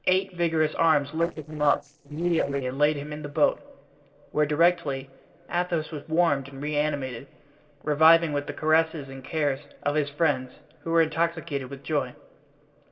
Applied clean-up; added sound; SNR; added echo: neural separator model SepFormer DNS4.